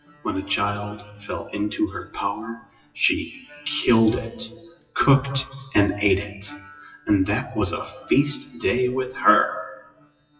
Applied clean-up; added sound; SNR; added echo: classical method WPE with log-MMSE.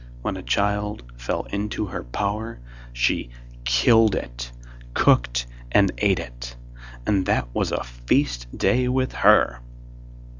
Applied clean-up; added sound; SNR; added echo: none; none; none; none.